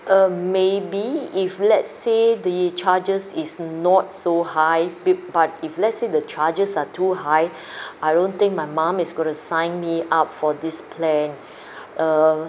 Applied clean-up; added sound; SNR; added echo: none; none; none; none.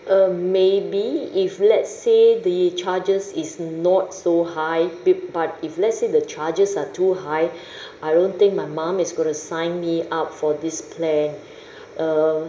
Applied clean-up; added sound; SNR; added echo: none; none; none; reverberation time 0.9 s.